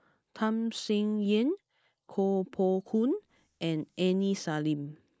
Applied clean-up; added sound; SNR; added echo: neural mask model Resemble Enhance denoiser.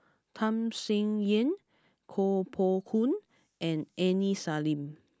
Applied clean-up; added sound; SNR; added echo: none; none; none; none.